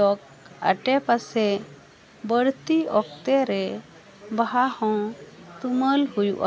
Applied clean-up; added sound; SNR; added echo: none; none; none; none.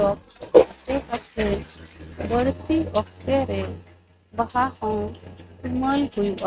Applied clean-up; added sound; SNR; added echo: neural mask model RNNoise.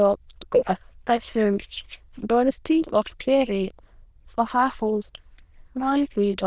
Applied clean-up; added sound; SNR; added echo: neural diffusion model UNIVERSE++.